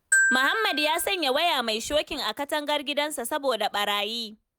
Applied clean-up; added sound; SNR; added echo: none; Glockenspiel; 3 dB; none.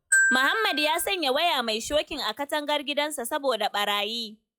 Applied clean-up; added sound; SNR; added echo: classical method log-MMSE.